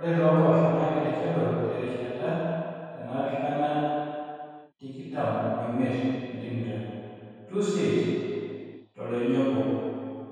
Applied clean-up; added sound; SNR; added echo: none; none; none; reverberation time 2.2 s.